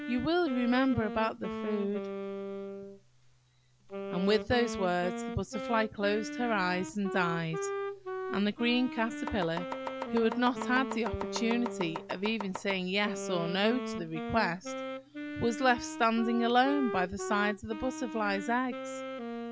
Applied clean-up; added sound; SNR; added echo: none; Domestic sounds, home sounds + Wind instrument, woodwind instrument; 7 dB; none.